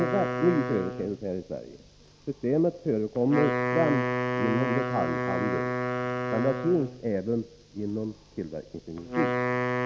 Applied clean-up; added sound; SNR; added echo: none; Wind instrument, woodwind instrument; 2 dB; none.